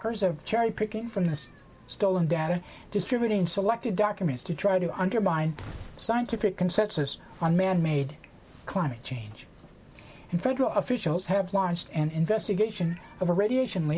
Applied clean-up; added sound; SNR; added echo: none; none; none; none.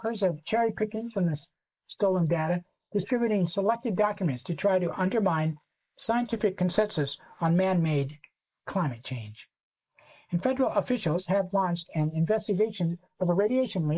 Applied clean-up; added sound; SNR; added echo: neural mask model Resemble Enhance denoiser.